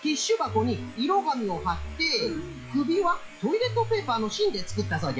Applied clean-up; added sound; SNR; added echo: classical method log-MMSE.